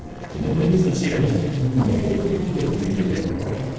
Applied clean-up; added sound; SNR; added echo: neural separator model SepFormer DNS4.